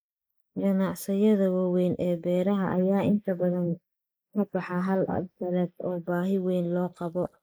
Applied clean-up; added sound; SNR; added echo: neural mask model Resemble Enhance denoiser.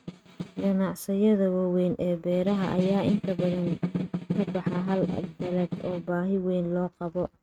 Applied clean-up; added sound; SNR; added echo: neural mask model RNNoise.